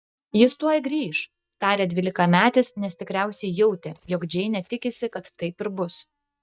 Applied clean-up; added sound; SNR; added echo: neural mask model DeepFilterNet 3.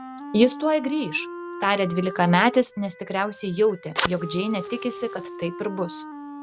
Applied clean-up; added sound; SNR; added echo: none; Wind instrument, woodwind instrument + Fire; 10 dB; none.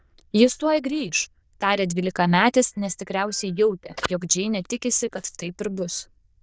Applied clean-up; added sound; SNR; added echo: neural diffusion model UNIVERSE++.